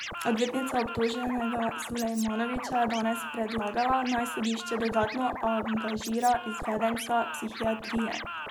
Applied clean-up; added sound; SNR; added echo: none; Scratching (performance technique); 8 dB; none.